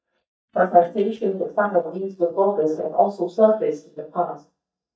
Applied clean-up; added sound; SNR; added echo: neural mask model DeepFilterNet 3.